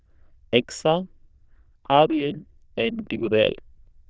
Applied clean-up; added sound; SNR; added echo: neural diffusion model UNIVERSE++.